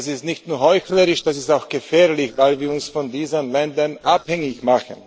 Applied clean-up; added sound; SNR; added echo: neural separator model SepFormer DNS4.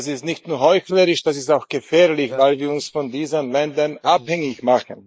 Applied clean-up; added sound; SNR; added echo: neural mask model Resemble Enhance denoiser.